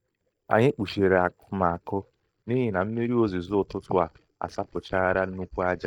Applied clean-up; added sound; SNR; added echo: neural mask model DeepFilterNet 3.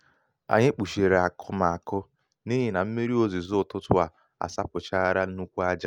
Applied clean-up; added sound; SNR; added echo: none; none; none; none.